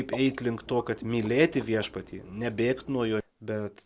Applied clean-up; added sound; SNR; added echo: none; Water / Liquid; 16 dB; none.